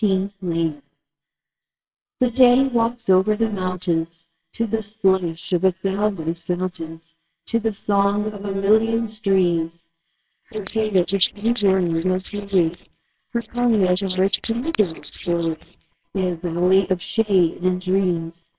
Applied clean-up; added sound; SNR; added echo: neural separator model SepFormer WHAMR!.